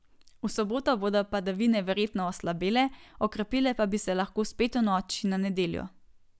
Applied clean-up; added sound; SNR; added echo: none; none; none; none.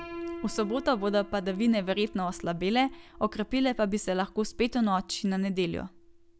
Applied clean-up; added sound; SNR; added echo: none; Piano; 17 dB; none.